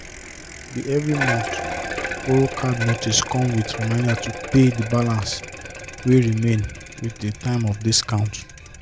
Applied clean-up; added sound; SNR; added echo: none; Bicycle; 9 dB; none.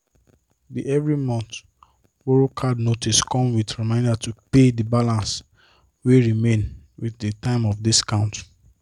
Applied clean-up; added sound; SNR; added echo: none; none; none; none.